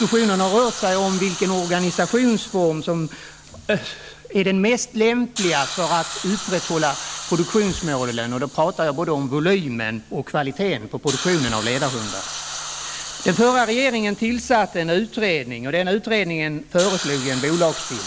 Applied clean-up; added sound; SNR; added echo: none; Hiss; 11 dB; none.